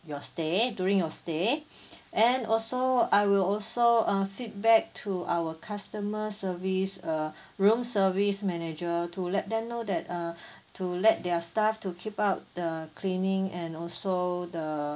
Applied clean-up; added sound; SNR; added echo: none; none; none; none.